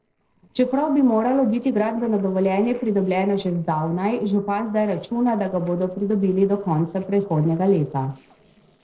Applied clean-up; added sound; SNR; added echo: neural separator model SepFormer DNS4.